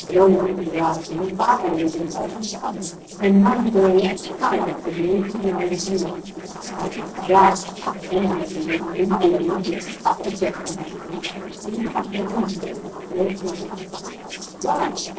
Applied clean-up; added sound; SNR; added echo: neural separator model SepFormer DNS4.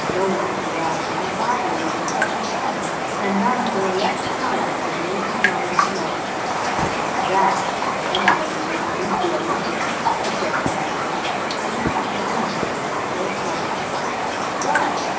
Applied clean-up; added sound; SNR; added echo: none; Raindrop; -5 dB; reverberation time 1.2 s.